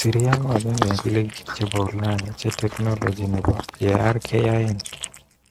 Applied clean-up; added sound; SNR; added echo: neural mask model RNNoise.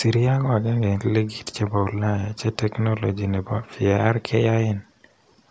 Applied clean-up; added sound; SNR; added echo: none; none; none; none.